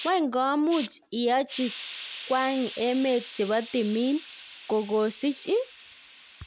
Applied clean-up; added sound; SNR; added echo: none; Hiss; 16 dB; none.